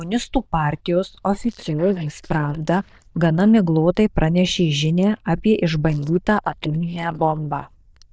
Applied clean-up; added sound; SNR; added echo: neural diffusion model UNIVERSE++.